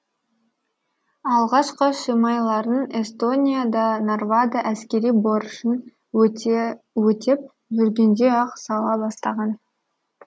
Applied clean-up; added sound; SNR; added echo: none; none; none; none.